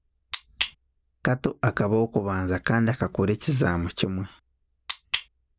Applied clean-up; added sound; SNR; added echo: none; none; none; none.